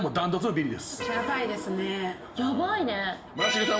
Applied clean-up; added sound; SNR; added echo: none; Aircraft; 19 dB; reverberation time 0.5 s.